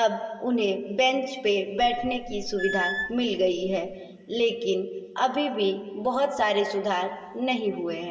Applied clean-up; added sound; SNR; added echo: none; Squeak / Screech; 8 dB; reverberation time 3.0 s.